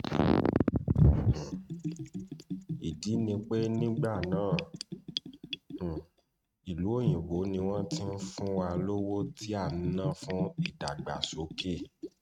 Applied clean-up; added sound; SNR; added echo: neural mask model RNNoise.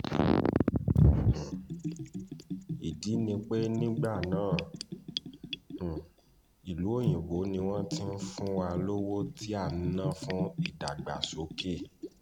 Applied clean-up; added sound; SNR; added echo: none; Bathtub (filling or washing) / Gurgling; 7 dB; none.